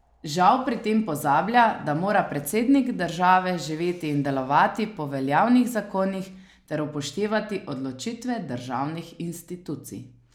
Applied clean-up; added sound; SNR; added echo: none; none; none; none.